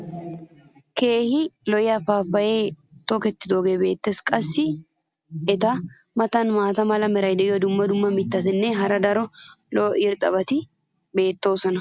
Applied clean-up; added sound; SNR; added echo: none; none; none; none.